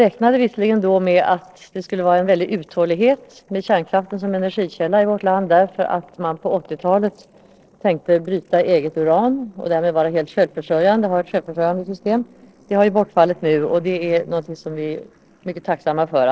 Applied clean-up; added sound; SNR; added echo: neural separator model SepFormer DNS4.